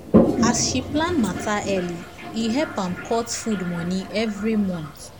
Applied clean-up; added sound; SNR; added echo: none; Toilet flush; 1 dB; none.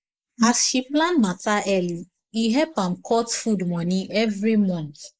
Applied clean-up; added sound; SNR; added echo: neural mask model Resemble Enhance denoiser.